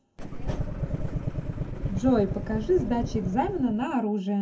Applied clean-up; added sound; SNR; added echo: none; Engine starting / Car; 3 dB; reverberation time 0.3 s.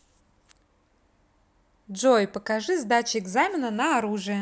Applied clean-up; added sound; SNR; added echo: none; none; none; none.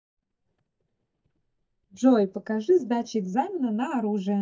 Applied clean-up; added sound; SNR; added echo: neural mask model DeepFilterNet 3.